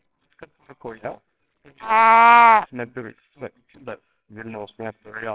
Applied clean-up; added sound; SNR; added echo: neural separator model SepFormer WHAMR!.